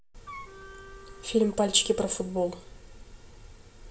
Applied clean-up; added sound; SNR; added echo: none; Wind instrument, woodwind instrument; 18 dB; reverberation time 0.3 s.